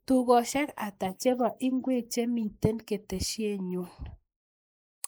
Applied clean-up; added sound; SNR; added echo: neural mask model Resemble Enhance denoiser.